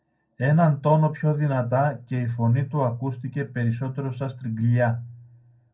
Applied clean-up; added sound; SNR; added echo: none; none; none; reverberation time 0.2 s.